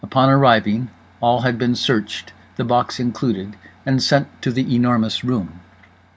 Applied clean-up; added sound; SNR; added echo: none; none; none; none.